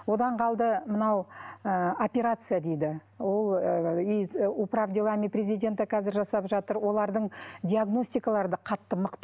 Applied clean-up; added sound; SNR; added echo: none; none; none; none.